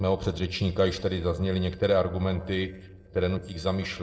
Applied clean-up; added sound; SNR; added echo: neural separator model SepFormer DNS4.